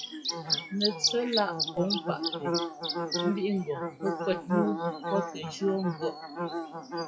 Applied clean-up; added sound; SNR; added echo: classical method WPE with log-MMSE.